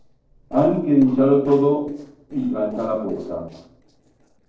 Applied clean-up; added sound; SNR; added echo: neural separator model SepFormer DNS4.